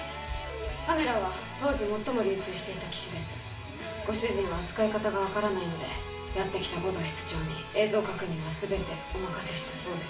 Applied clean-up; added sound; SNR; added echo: none; none; none; reverberation time 0.4 s.